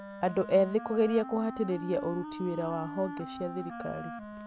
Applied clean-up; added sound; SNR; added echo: none; Wind instrument, woodwind instrument; 10 dB; none.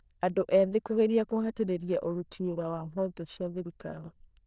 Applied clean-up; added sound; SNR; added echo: neural diffusion model UNIVERSE++.